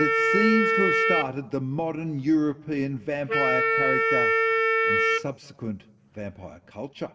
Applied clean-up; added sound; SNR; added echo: none; Wind instrument, woodwind instrument; -3 dB; reverberation time 1.6 s.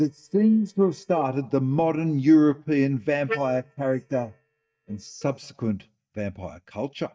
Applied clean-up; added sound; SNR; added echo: neural mask model DeepFilterNet 3.